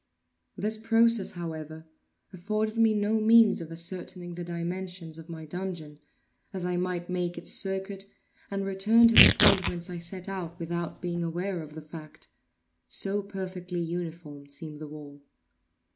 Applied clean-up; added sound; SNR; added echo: none; Tearing; -3 dB; none.